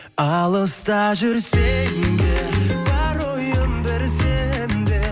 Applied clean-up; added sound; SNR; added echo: none; Bowed string instrument; 19 dB; none.